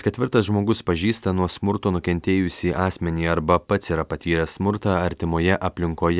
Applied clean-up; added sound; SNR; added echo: none; none; none; none.